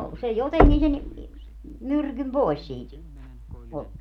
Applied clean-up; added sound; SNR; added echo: none; Knock; -2 dB; none.